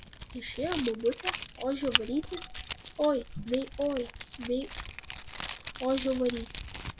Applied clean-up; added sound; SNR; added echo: none; Keys jangling; 0 dB; none.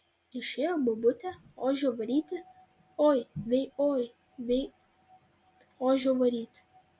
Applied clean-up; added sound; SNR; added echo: none; none; none; none.